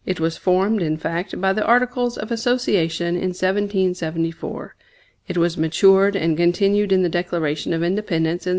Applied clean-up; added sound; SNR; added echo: none; none; none; none.